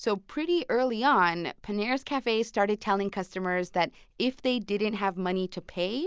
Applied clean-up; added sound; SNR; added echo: none; none; none; none.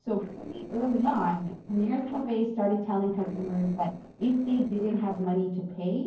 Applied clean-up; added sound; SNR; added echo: neural separator model SepFormer DNS4.